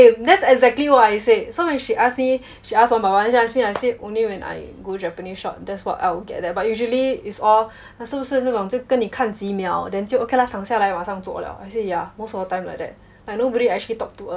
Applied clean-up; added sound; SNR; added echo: none; none; none; none.